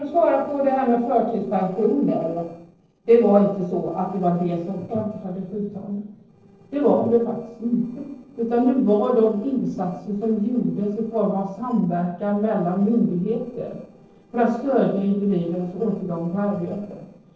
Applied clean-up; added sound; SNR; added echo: neural separator model SepFormer DNS4.